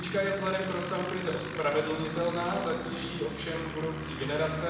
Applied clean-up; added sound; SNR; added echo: none; Aircraft; 7 dB; reverberation time 1.0 s.